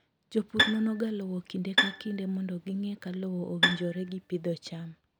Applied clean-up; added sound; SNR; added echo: none; Bowed string instrument; -2 dB; none.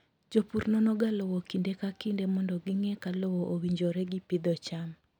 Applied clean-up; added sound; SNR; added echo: none; none; none; none.